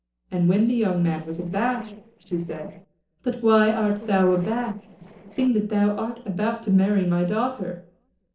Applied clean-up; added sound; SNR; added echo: neural separator model SepFormer DNS4.